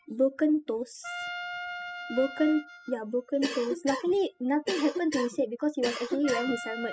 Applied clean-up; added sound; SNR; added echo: classical method spectral subtraction.